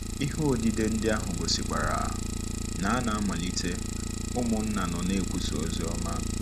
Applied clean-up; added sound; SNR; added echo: none; Idling; 0 dB; none.